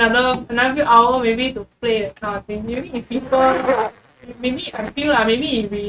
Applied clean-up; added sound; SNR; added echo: neural mask model RNNoise.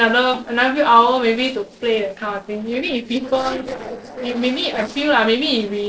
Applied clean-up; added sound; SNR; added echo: neural separator model SepFormer DNS4.